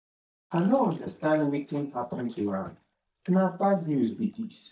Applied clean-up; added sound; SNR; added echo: neural mask model DeepFilterNet 3.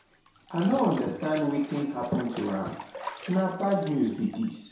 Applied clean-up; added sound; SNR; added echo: none; Bathtub (filling or washing); 16 dB; reverberation time 0.7 s.